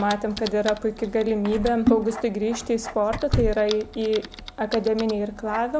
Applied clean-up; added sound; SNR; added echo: none; Door / Car + Typing; 7 dB; none.